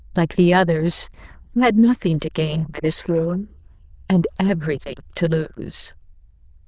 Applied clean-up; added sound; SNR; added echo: neural diffusion model UNIVERSE++.